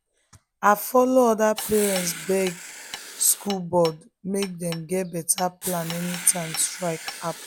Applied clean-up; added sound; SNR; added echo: none; Writing + Hammer; 12 dB; none.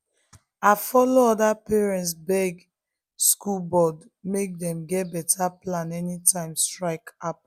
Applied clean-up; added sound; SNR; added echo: none; none; none; none.